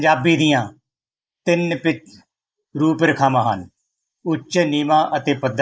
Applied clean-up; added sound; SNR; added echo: neural mask model Resemble Enhance denoiser.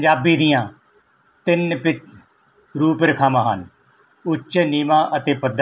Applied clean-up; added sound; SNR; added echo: none; none; none; none.